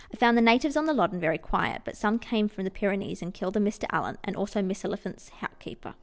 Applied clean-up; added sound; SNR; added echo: none; none; none; none.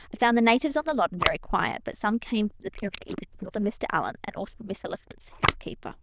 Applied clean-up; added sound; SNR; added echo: neural diffusion model UNIVERSE++.